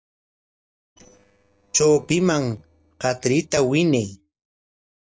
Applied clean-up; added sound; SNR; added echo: neural separator model SepFormer DNS4.